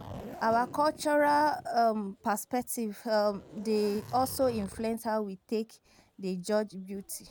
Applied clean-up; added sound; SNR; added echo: none; Zipper (clothing); 19 dB; none.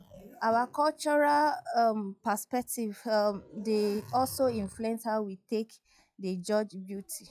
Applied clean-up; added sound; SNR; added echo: classical method log-MMSE.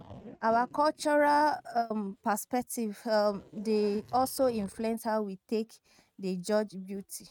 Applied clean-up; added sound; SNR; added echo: neural mask model RNNoise.